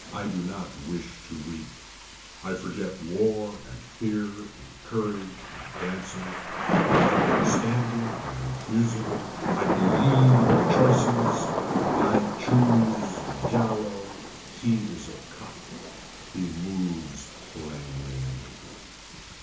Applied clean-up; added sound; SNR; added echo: none; Thunder / Rain; 1 dB; reverberation time 0.7 s.